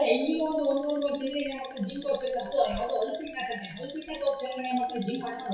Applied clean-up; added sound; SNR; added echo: classical method WPE with log-MMSE.